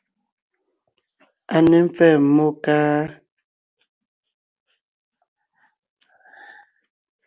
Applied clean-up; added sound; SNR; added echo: none; none; none; none.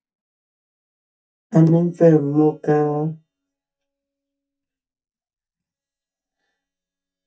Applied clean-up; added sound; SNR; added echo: neural mask model DeepFilterNet 3.